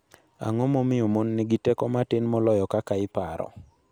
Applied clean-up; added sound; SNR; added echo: none; none; none; none.